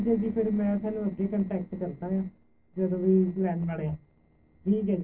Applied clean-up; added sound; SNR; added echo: neural separator model SepFormer DNS4.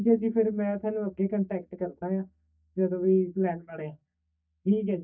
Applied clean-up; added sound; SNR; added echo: neural mask model DeepFilterNet 3.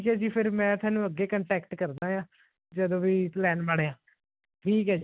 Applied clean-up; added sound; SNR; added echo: none; none; none; none.